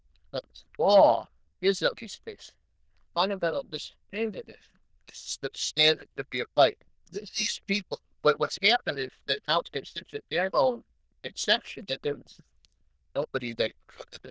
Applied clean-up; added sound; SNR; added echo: neural diffusion model UNIVERSE++.